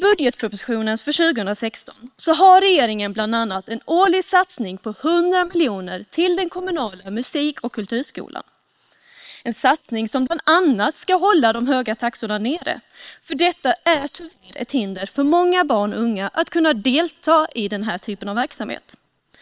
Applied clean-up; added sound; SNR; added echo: neural separator model SepFormer WHAM!.